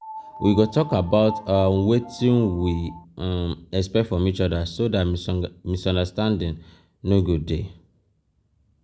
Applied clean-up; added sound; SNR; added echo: none; Piano; 15 dB; none.